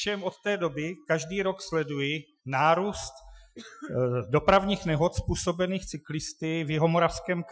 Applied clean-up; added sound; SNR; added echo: classical method Wiener filter.